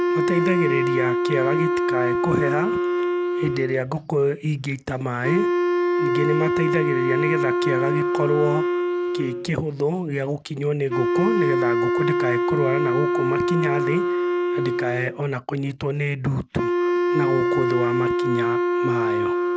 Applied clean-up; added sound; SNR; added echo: none; Wind instrument, woodwind instrument; -3 dB; none.